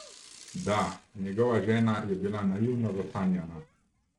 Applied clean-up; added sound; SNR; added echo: neural mask model RNNoise.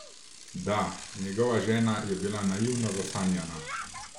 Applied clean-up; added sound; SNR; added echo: none; Bicycle; 12 dB; none.